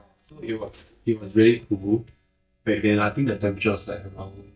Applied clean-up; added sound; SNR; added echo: neural mask model DeepFilterNet 3.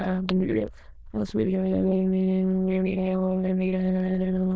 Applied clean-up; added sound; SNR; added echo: neural diffusion model UNIVERSE++.